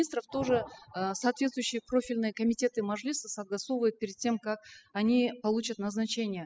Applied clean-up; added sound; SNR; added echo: classical method spectral subtraction.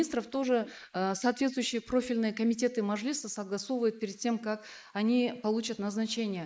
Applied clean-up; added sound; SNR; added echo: neural mask model Resemble Enhance denoiser.